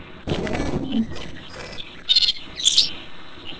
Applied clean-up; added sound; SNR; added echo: neural separator model SepFormer DNS4.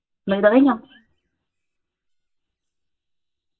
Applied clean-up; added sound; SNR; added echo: neural mask model DeepFilterNet 3.